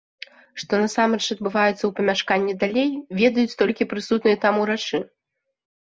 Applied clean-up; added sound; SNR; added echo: none; none; none; none.